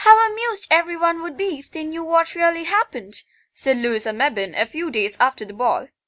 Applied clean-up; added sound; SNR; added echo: none; none; none; none.